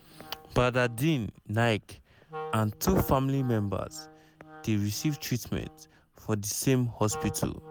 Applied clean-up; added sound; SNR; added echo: none; Wind instrument, woodwind instrument; 17 dB; none.